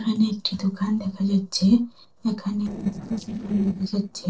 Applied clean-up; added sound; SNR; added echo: neural separator model SepFormer DNS4.